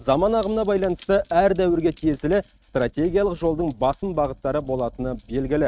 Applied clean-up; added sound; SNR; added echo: neural mask model RNNoise.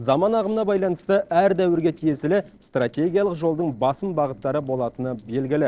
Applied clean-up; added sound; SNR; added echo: neural separator model SepFormer DNS4.